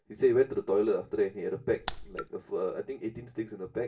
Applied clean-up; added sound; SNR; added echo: none; Raindrop; 0 dB; reverberation time 0.2 s.